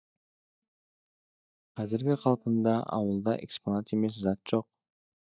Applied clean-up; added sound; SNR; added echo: neural mask model DeepFilterNet 3.